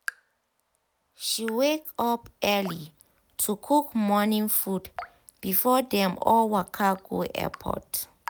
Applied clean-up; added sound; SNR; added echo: none; Raindrop / Drip; 20 dB; none.